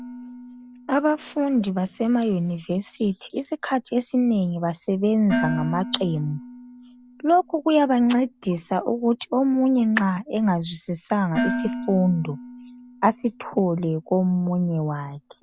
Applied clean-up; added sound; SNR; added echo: none; Dishes, pots, and pans; 12 dB; none.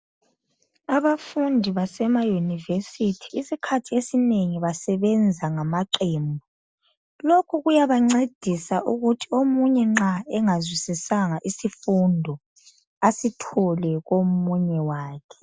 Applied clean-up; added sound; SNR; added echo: none; none; none; none.